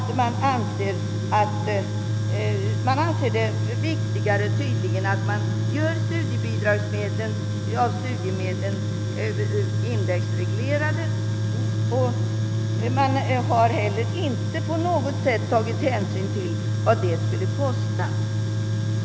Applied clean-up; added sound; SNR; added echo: none; Tools; -3 dB; none.